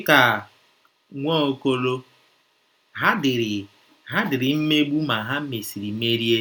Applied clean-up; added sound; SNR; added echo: none; none; none; none.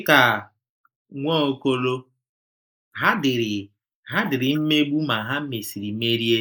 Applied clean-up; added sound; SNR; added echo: neural mask model Resemble Enhance denoiser.